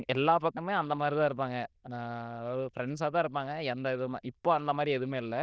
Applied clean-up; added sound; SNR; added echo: neural diffusion model UNIVERSE++.